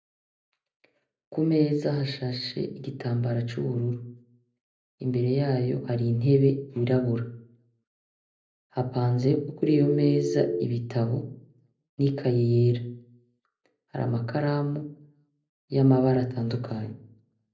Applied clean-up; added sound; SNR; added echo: none; Telephone; 1 dB; reverberation time 0.5 s.